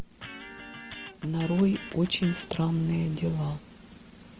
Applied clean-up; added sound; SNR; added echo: none; Electric guitar; 15 dB; none.